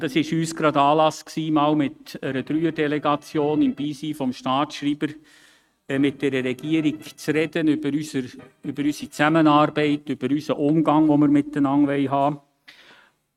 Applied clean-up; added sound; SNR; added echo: neural mask model RNNoise.